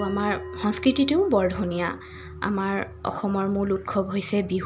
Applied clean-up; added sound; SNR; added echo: none; Bell; 16 dB; none.